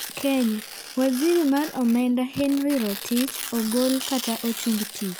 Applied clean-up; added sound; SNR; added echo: none; Tearing; 11 dB; none.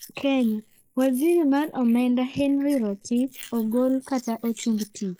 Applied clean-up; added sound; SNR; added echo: neural mask model Resemble Enhance denoiser.